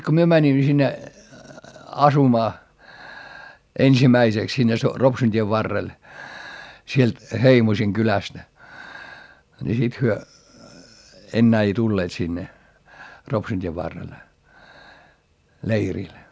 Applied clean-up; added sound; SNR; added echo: none; none; none; none.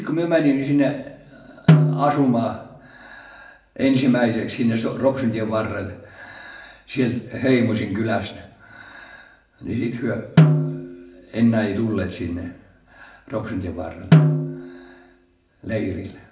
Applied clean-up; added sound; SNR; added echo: none; Snare drum; -3 dB; reverberation time 0.7 s.